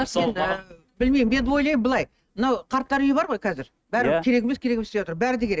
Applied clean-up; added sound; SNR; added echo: neural mask model RNNoise.